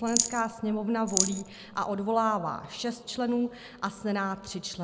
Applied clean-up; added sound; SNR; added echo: none; Rattle; 1 dB; none.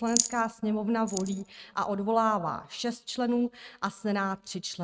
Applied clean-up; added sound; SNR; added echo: neural mask model RNNoise.